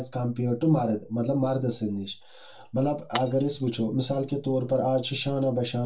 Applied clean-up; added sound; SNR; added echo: none; Shatter; 18 dB; reverberation time 0.2 s.